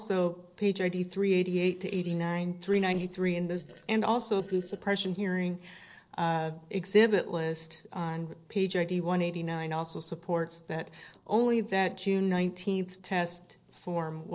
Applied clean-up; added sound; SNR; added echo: neural separator model SepFormer DNS4.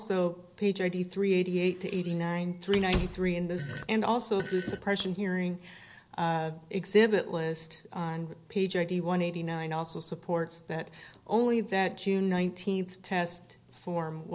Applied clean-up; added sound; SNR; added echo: none; Fart + Squeak / Slam; 10 dB; none.